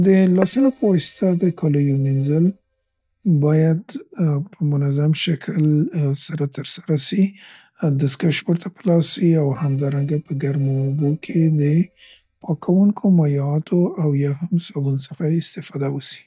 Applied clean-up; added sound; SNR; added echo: neural mask model DeepFilterNet 3.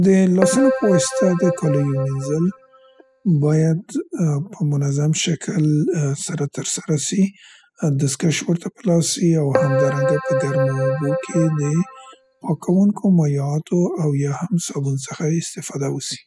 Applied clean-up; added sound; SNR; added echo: classical method spectral subtraction.